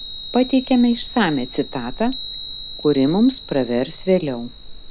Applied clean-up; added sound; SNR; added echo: none; Chime; 11 dB; none.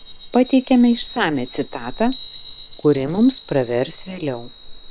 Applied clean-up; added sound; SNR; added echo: neural separator model SepFormer WHAM!.